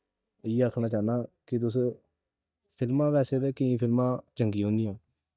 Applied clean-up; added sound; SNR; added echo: neural mask model DeepFilterNet 3.